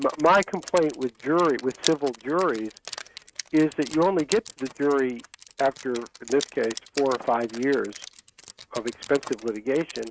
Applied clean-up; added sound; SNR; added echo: neural mask model RNNoise.